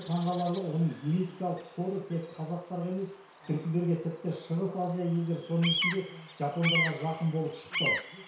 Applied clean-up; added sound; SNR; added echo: none; Bird vocalization, bird call, bird song; 6 dB; reverberation time 0.6 s.